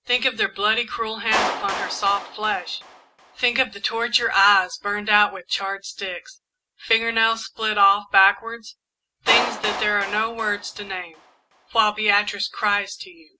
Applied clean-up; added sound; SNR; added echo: none; Clapping; 11 dB; none.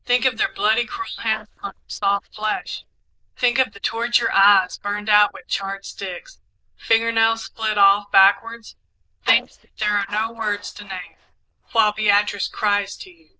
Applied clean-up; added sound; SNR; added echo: neural diffusion model UNIVERSE++.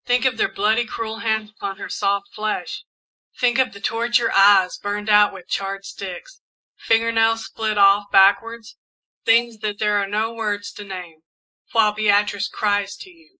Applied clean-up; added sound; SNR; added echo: neural mask model Resemble Enhance denoiser.